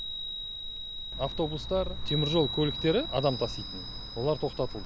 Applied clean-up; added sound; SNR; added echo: none; Chime; 6 dB; none.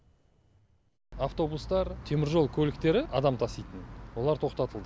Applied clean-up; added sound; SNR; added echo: none; none; none; none.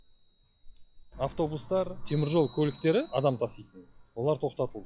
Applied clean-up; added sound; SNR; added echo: classical method log-MMSE.